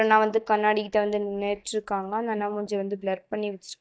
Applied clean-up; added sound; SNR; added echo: neural mask model DeepFilterNet 3.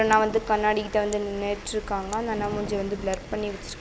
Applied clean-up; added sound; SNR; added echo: none; Thunder + Camera; 14 dB; none.